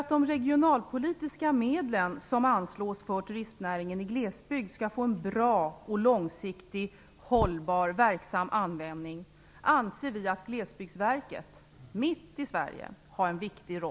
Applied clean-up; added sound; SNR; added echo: none; none; none; none.